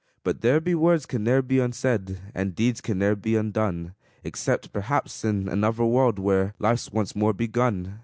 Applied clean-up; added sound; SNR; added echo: none; none; none; none.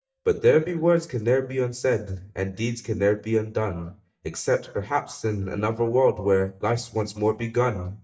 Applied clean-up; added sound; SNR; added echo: neural mask model DeepFilterNet 3.